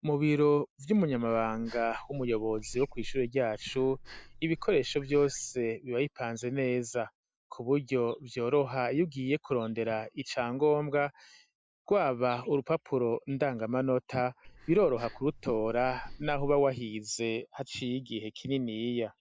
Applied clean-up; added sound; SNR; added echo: neural mask model DeepFilterNet 3.